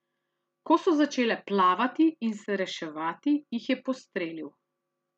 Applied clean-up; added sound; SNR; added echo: none; none; none; none.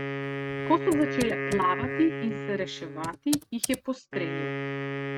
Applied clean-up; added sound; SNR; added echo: neural mask model RNNoise.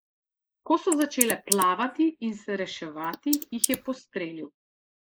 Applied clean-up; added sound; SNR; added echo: neural mask model Resemble Enhance denoiser.